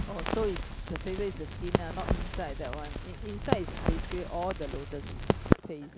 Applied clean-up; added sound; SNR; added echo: none; Crackle; -5 dB; none.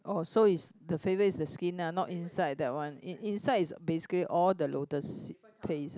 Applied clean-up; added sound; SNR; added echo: none; none; none; none.